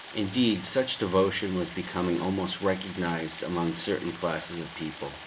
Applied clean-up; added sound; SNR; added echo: none; Stream; 14 dB; none.